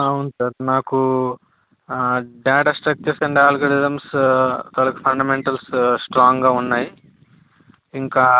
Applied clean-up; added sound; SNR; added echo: none; none; none; none.